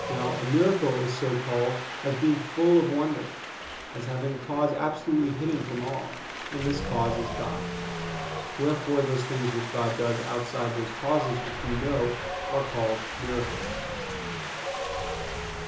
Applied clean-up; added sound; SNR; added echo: none; Wind; 6 dB; reverberation time 0.6 s.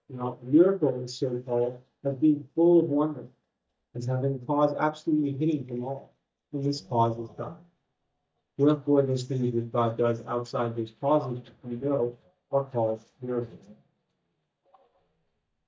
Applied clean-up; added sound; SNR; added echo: neural mask model DeepFilterNet 3.